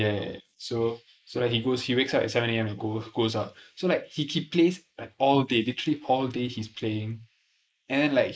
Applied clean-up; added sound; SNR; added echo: neural mask model Resemble Enhance denoiser.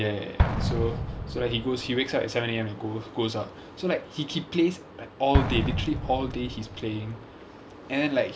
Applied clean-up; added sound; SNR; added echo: none; Explosion; 3 dB; none.